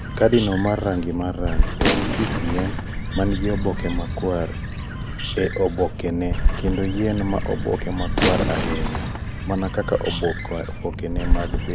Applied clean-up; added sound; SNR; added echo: none; Gunshot, gunfire + Bird; 0 dB; none.